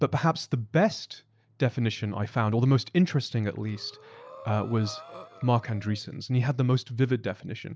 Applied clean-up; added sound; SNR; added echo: none; Breathing; 20 dB; none.